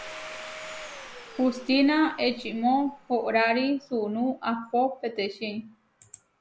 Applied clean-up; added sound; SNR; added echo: none; Domestic sounds, home sounds; 18 dB; none.